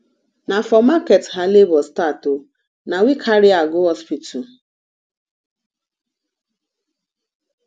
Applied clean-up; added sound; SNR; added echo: none; none; none; none.